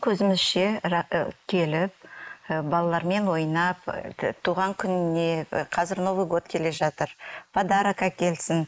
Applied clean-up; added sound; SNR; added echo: neural mask model Resemble Enhance denoiser.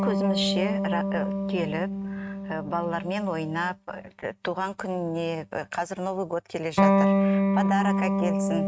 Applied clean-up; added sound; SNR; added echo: neural mask model RNNoise.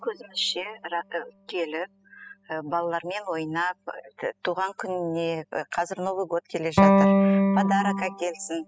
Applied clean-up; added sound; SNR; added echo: classical method spectral subtraction.